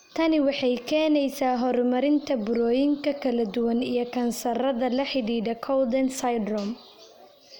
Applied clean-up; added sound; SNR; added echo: none; none; none; none.